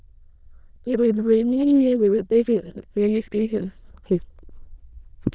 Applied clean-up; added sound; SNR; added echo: neural diffusion model UNIVERSE++.